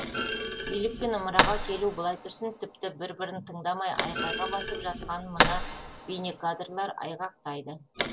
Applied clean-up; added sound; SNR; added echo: none; Thump, thud; -1 dB; none.